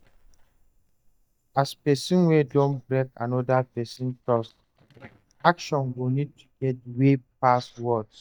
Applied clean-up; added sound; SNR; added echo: neural mask model DeepFilterNet 3.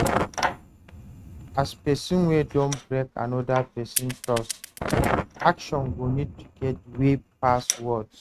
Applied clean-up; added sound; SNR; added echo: neural mask model RNNoise.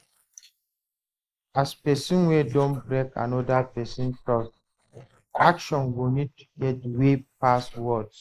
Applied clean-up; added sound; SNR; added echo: neural mask model Resemble Enhance denoiser.